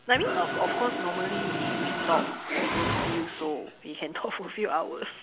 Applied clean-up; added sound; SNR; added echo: none; Mechanisms; 1 dB; none.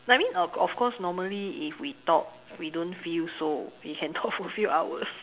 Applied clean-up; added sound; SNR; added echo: none; none; none; none.